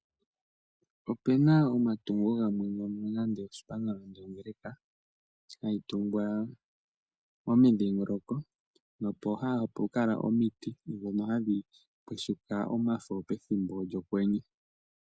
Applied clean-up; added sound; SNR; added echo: none; none; none; none.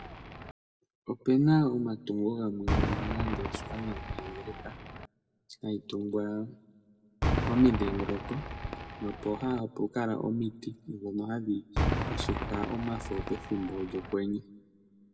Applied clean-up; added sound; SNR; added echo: none; Cheering / Fireworks; 4 dB; reverberation time 0.7 s.